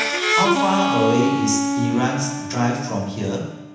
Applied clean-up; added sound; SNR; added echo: none; Harmonica; 0 dB; reverberation time 1.1 s.